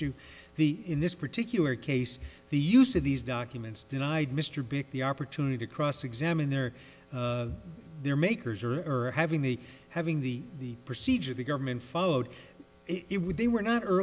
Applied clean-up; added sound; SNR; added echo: none; none; none; none.